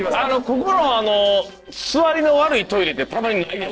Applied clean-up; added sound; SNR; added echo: neural separator model SepFormer DNS4.